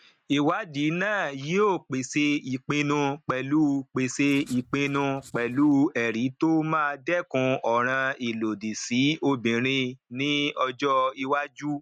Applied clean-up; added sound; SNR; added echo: neural mask model RNNoise.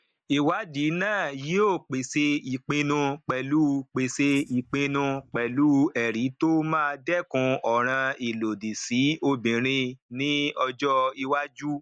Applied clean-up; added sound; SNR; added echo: neural mask model DeepFilterNet 3.